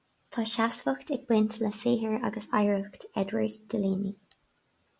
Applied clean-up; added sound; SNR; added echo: none; none; none; none.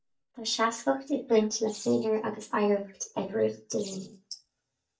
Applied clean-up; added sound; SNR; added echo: neural mask model DeepFilterNet 3.